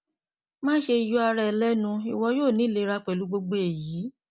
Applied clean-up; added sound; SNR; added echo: none; none; none; none.